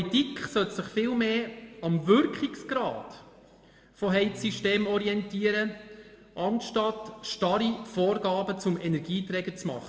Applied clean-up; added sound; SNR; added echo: none; none; none; reverberation time 1.3 s.